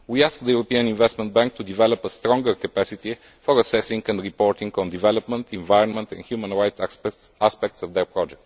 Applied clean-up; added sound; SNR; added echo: none; none; none; none.